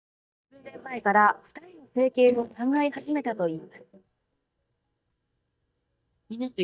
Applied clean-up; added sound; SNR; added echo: neural mask model DeepFilterNet 3.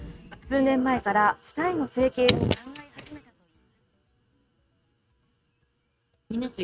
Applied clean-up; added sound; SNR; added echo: neural mask model RNNoise.